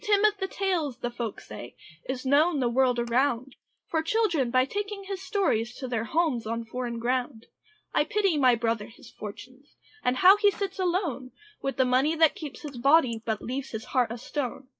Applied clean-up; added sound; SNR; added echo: neural mask model Resemble Enhance denoiser.